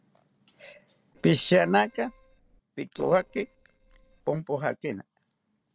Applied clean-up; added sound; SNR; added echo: neural separator model SepFormer DNS4.